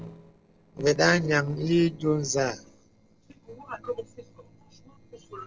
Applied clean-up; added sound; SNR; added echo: neural separator model SepFormer DNS4.